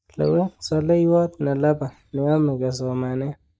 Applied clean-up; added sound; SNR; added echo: neural mask model DeepFilterNet 3.